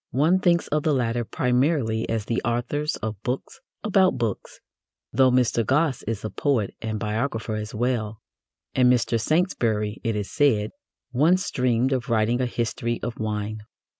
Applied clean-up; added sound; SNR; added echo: none; none; none; none.